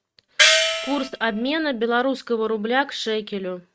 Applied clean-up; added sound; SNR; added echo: neural mask model RNNoise.